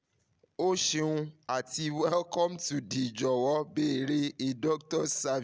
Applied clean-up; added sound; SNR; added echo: none; none; none; none.